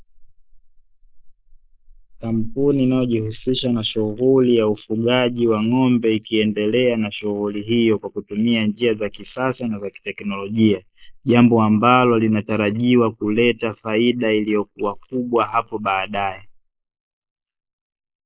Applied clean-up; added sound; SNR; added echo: neural mask model Resemble Enhance denoiser.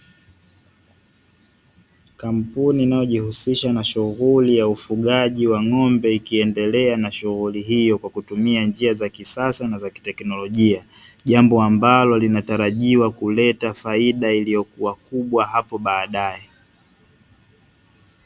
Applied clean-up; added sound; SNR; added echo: none; none; none; none.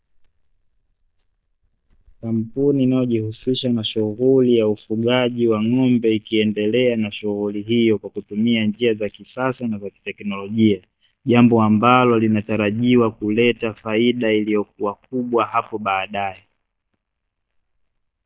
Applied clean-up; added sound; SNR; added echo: neural mask model DeepFilterNet 3.